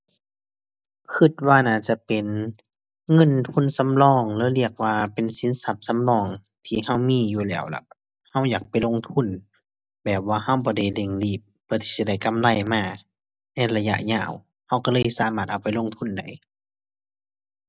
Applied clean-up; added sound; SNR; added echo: none; none; none; none.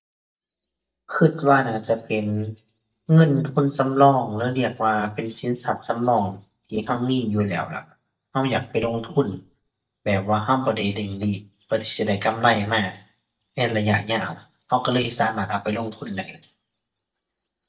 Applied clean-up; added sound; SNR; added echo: neural mask model DeepFilterNet 3.